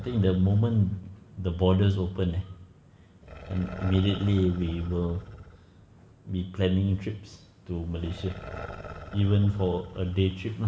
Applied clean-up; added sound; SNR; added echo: none; Growling; 18 dB; reverberation time 0.8 s.